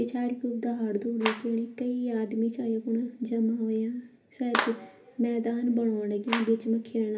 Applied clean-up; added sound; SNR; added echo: none; Clapping; 11 dB; reverberation time 0.3 s.